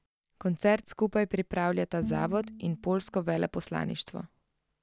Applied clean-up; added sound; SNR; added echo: none; Bowed string instrument; 10 dB; none.